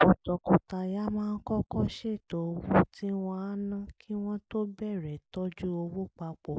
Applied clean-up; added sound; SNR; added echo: none; none; none; none.